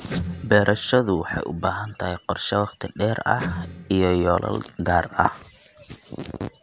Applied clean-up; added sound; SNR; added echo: none; Electric guitar; 10 dB; none.